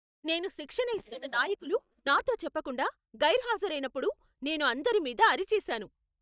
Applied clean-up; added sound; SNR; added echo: neural mask model DeepFilterNet 3.